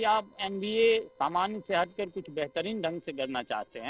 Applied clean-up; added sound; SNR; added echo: neural separator model SepFormer DNS4.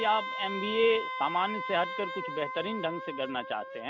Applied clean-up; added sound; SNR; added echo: none; Wind instrument, woodwind instrument; 6 dB; none.